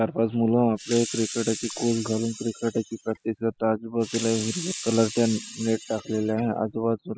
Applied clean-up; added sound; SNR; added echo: classical method spectral subtraction.